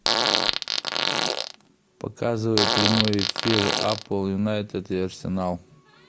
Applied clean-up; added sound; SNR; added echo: none; Fart; -2 dB; none.